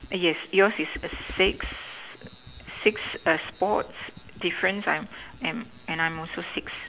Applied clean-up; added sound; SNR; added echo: none; Computer keyboard; 18 dB; none.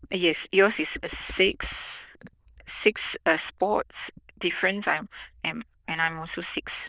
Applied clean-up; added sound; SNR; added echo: neural diffusion model UNIVERSE++.